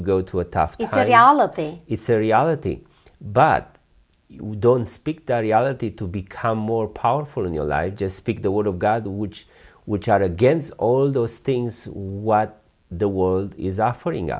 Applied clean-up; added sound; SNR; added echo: none; none; none; none.